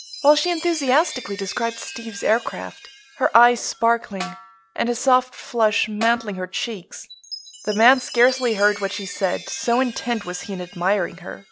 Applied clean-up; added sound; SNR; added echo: none; Snare drum + Chime; 16 dB; none.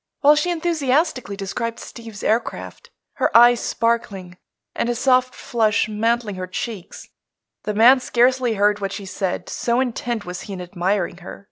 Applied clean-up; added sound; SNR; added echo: none; none; none; none.